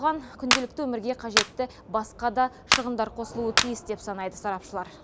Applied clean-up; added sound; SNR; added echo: none; Clapping; -1 dB; none.